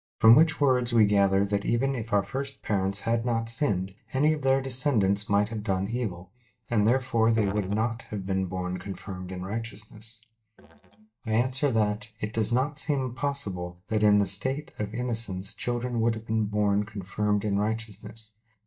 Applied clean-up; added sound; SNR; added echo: neural mask model DeepFilterNet 3.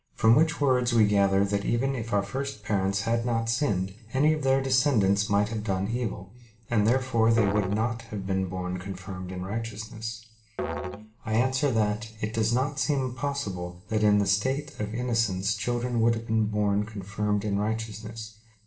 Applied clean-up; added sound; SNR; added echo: none; Musical instrument; 12 dB; reverberation time 0.8 s.